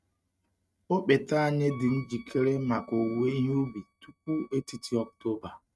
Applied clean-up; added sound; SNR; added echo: neural mask model RNNoise.